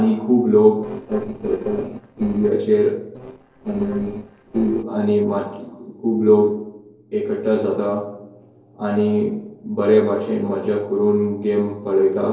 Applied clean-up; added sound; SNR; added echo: neural separator model SepFormer DNS4.